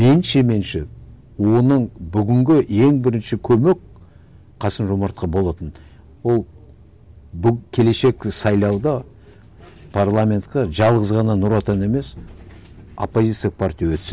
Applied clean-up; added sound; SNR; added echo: none; none; none; none.